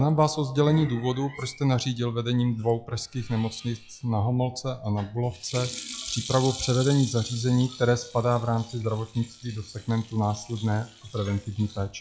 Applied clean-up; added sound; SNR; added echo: classical method log-MMSE.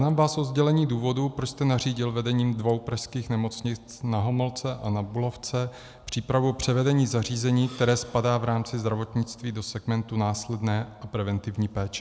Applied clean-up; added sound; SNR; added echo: none; none; none; none.